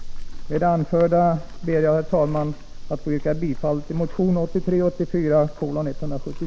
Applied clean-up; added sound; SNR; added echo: none; Livestock, farm animals, working animals; 8 dB; none.